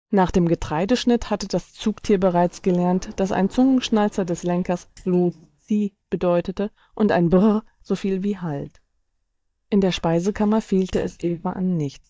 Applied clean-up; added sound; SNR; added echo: neural mask model DeepFilterNet 3.